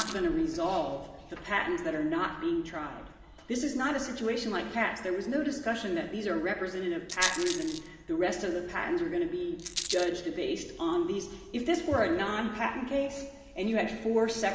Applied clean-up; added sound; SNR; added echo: none; Rattle; 14 dB; reverberation time 2.1 s.